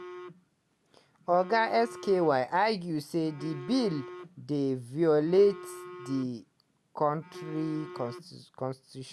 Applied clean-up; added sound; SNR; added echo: none; Telephone; 16 dB; none.